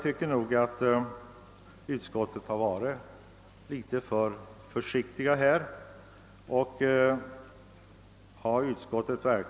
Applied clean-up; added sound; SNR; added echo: none; none; none; none.